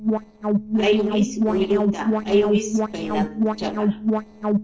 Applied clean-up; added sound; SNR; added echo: neural separator model SepFormer DNS4.